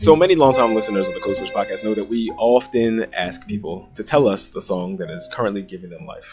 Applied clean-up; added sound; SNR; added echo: classical method log-MMSE.